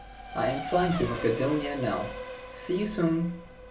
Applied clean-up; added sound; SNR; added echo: none; Race car, auto racing / Accelerating, revving, vroom; 10 dB; reverberation time 0.2 s.